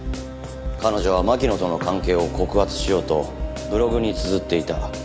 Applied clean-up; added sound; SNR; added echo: none; Snare drum; 9 dB; none.